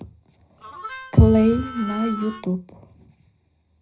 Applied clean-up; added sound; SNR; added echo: none; Harmonica; 13 dB; reverberation time 0.3 s.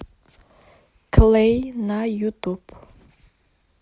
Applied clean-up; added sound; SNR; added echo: none; none; none; none.